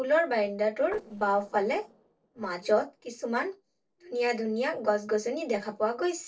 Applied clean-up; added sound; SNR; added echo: neural separator model SepFormer DNS4.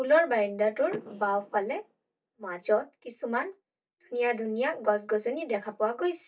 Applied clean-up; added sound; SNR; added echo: neural mask model DeepFilterNet 3.